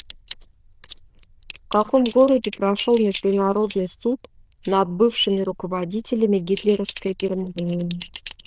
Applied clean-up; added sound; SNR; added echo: neural diffusion model UNIVERSE++.